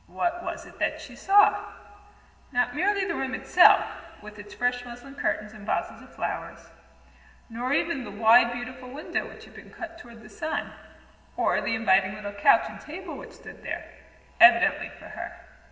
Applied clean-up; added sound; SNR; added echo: none; none; none; reverberation time 2.2 s.